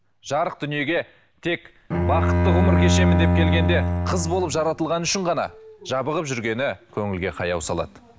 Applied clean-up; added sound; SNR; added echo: none; Bowed string instrument; -5 dB; none.